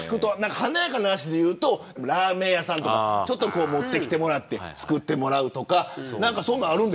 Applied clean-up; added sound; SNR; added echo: none; none; none; none.